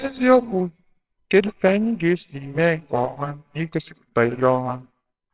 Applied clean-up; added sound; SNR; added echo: neural separator model SepFormer WHAMR!.